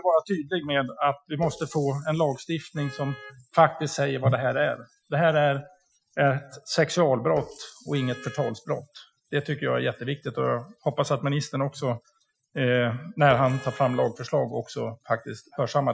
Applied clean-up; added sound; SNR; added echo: classical method Wiener filter.